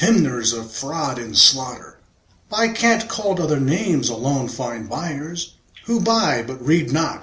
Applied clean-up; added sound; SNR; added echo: none; none; none; none.